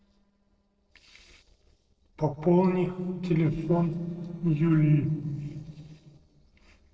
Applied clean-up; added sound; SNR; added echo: neural separator model SepFormer DNS4.